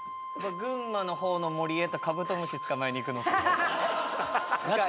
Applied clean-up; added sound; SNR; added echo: none; Wind instrument, woodwind instrument; 8 dB; none.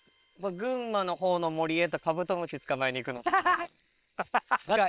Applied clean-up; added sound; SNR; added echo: neural separator model SepFormer WHAM!.